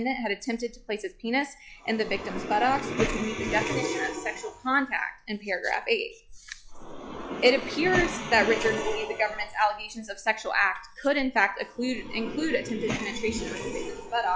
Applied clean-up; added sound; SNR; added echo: classical method log-MMSE.